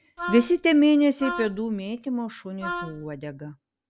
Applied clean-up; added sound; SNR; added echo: none; Wind instrument, woodwind instrument; 11 dB; none.